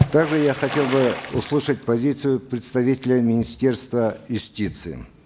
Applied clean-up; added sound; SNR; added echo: none; Water / Splash, splatter; 10 dB; none.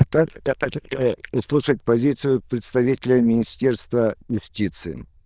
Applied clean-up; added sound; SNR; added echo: neural diffusion model UNIVERSE++.